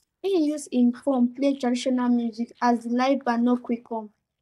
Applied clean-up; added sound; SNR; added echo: neural mask model DeepFilterNet 3.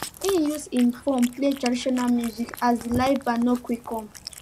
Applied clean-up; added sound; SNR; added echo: none; Cat; 15 dB; none.